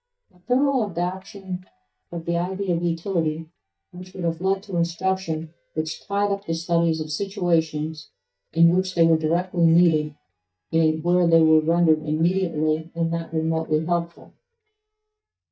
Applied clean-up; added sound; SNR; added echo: neural mask model DeepFilterNet 3.